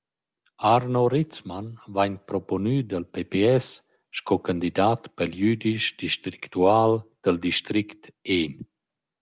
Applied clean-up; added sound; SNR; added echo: none; none; none; none.